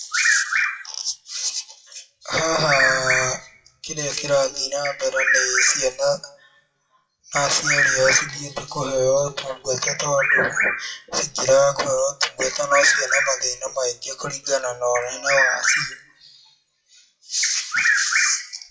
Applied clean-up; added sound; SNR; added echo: classical method WPE with log-MMSE.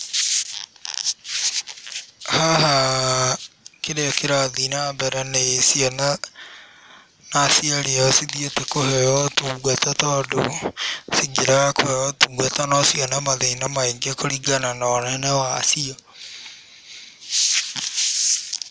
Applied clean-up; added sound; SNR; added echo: none; none; none; none.